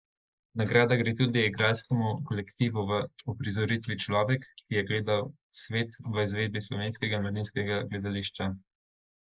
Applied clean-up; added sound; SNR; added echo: neural mask model Resemble Enhance denoiser.